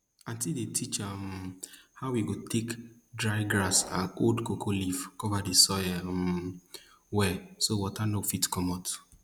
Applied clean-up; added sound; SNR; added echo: none; Train; 11 dB; none.